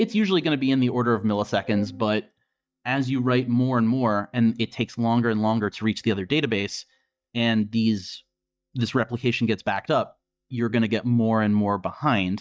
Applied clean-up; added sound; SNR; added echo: neural mask model DeepFilterNet 3.